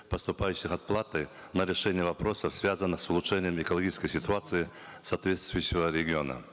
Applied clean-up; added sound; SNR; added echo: none; none; none; none.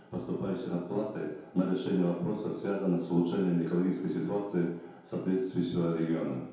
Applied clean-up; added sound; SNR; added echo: none; none; none; reverberation time 0.8 s.